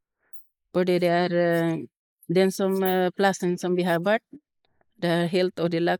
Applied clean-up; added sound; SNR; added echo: neural mask model Resemble Enhance denoiser.